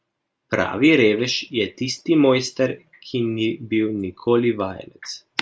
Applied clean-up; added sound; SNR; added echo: none; none; none; none.